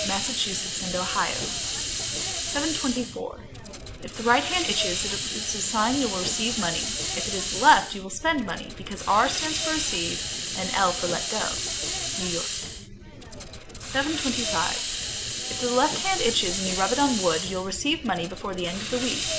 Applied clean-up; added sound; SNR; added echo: none; Hiss; 3 dB; none.